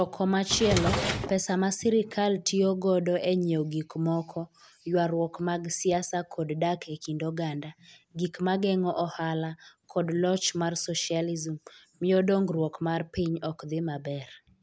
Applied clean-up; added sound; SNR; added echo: none; Drawer open or close; 1 dB; none.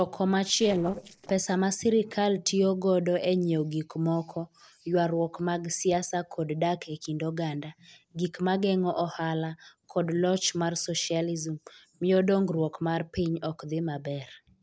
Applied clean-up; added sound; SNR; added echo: neural separator model SepFormer DNS4.